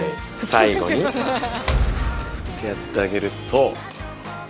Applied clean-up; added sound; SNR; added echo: none; Door; 4 dB; none.